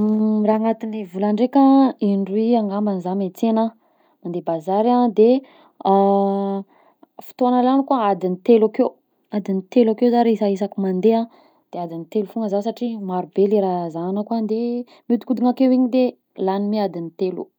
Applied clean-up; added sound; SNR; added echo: none; none; none; none.